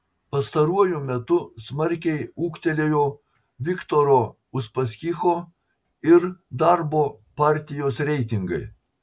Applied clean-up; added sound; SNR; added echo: none; none; none; none.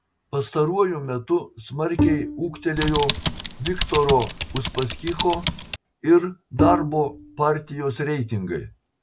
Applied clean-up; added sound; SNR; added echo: none; Bowed string instrument + Typing; 2 dB; none.